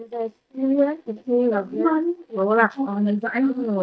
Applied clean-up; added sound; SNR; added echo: neural mask model DeepFilterNet 3.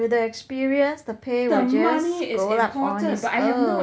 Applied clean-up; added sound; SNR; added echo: none; none; none; none.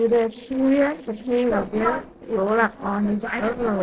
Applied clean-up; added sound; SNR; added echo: neural separator model SepFormer DNS4.